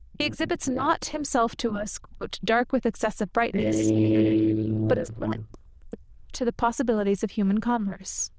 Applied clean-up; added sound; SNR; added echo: neural diffusion model UNIVERSE++.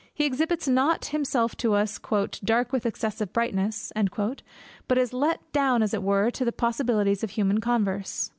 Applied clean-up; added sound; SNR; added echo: none; none; none; none.